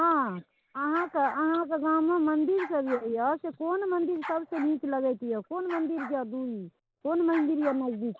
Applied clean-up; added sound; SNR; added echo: none; Bark; 17 dB; none.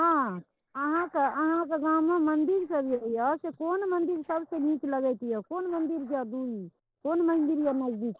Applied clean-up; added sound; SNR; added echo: neural separator model SepFormer DNS4.